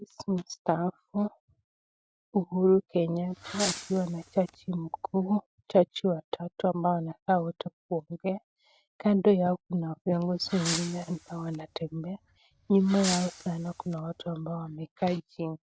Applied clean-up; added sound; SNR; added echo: none; Fireworks; 11 dB; none.